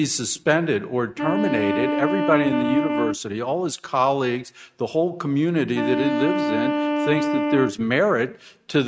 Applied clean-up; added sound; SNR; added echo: neural mask model RNNoise.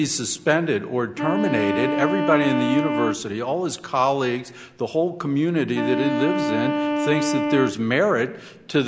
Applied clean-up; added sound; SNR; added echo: none; Wind instrument, woodwind instrument; 3 dB; none.